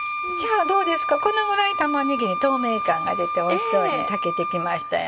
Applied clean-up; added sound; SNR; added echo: none; Wind instrument, woodwind instrument; 3 dB; none.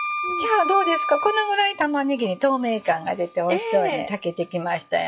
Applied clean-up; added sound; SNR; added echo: classical method log-MMSE.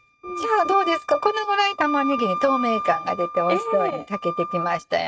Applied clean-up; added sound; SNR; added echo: neural mask model RNNoise.